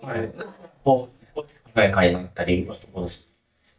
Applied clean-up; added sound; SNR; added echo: neural mask model DeepFilterNet 3.